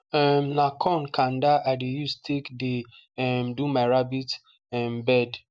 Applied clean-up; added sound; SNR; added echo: none; none; none; none.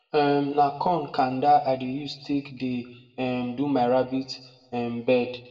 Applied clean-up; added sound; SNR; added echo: none; none; none; reverberation time 1.0 s.